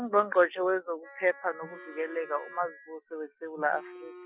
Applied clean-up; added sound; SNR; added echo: classical method Wiener filter.